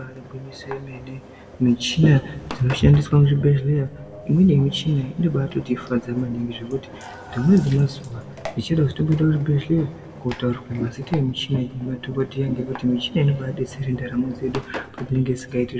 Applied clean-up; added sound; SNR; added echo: none; Engine; 19 dB; reverberation time 1.1 s.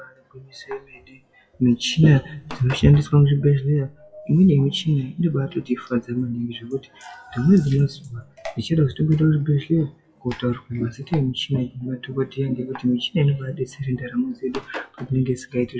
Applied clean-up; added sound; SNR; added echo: classical method WPE with log-MMSE.